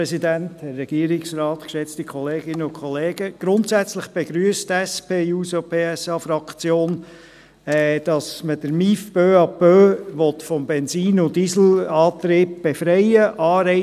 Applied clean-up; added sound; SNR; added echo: none; none; none; none.